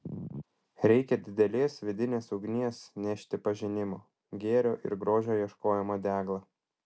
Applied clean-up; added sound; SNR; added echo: none; none; none; none.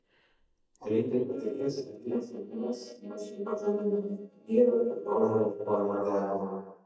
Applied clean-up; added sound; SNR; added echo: neural mask model DeepFilterNet 3.